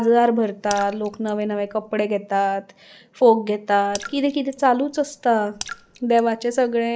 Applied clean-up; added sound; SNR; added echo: none; Raindrop / Splash, splatter; 18 dB; none.